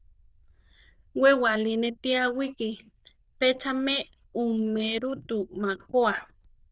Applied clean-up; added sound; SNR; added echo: neural diffusion model UNIVERSE++.